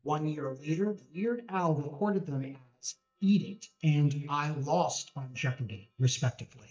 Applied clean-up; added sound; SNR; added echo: neural mask model DeepFilterNet 3.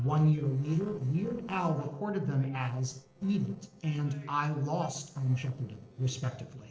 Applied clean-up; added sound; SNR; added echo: neural separator model SepFormer DNS4.